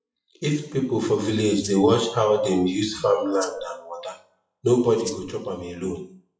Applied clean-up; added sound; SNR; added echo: classical method WPE with log-MMSE.